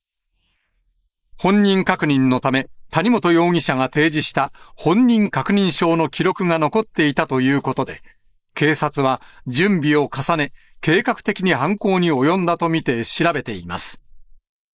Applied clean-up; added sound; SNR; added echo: neural mask model Resemble Enhance denoiser.